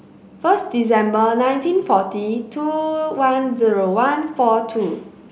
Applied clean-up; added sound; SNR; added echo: none; none; none; none.